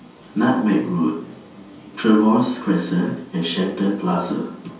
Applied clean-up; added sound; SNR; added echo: none; none; none; reverberation time 0.4 s.